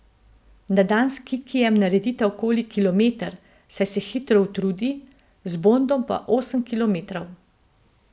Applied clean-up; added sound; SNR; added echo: none; none; none; none.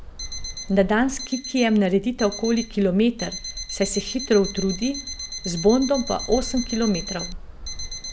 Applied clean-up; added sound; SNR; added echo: none; Alarm + Bird; 10 dB; none.